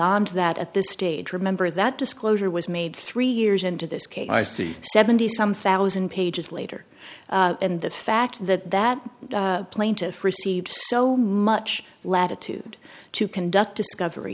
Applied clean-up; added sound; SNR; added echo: none; none; none; none.